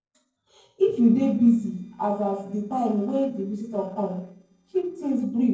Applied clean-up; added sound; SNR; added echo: neural separator model SepFormer DNS4.